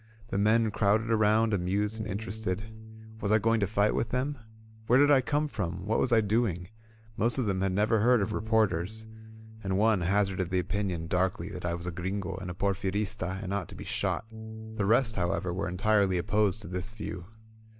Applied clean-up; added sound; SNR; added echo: none; Bass guitar; 17 dB; none.